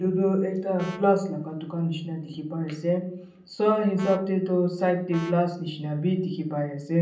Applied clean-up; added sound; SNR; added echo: none; Brass instrument; 19 dB; reverberation time 0.6 s.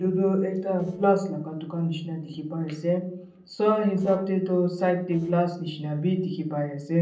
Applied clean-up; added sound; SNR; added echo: neural separator model SepFormer DNS4.